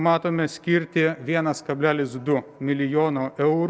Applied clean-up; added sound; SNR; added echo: none; none; none; none.